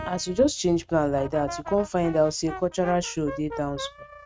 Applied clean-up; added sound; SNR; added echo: neural mask model RNNoise.